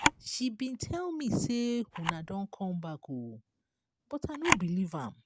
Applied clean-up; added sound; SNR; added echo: none; Camera; 1 dB; none.